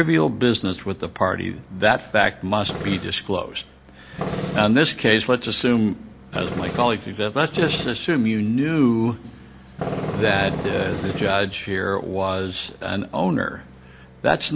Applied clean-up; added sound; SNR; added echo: none; Tools; 11 dB; none.